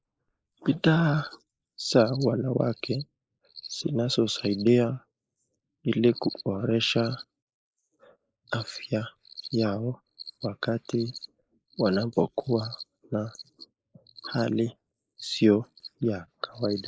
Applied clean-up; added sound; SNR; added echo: neural mask model Resemble Enhance denoiser.